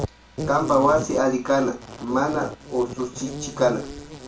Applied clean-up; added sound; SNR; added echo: none; Insect; 10 dB; reverberation time 0.3 s.